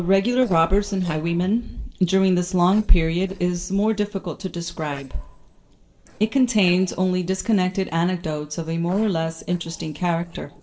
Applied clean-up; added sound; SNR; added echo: neural separator model SepFormer DNS4.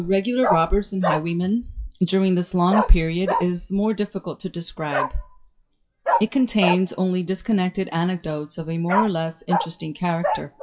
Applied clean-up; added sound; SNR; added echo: classical method WPE with log-MMSE.